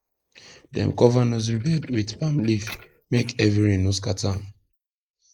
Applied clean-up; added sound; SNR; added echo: neural mask model Resemble Enhance denoiser.